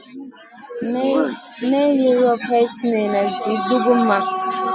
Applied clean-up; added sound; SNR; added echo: none; none; none; none.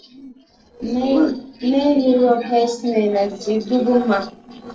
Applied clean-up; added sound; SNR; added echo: neural separator model SepFormer DNS4.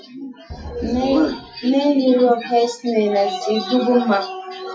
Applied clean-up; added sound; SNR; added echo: classical method WPE with log-MMSE.